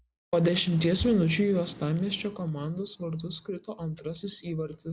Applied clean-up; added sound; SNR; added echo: none; none; none; none.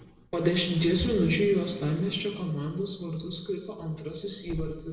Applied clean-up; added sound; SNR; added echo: none; Growling / Hiss; 19 dB; reverberation time 1.0 s.